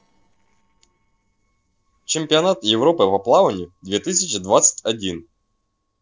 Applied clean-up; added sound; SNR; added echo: neural separator model SepFormer DNS4.